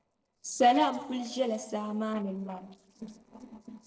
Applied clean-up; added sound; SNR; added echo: neural separator model SepFormer DNS4.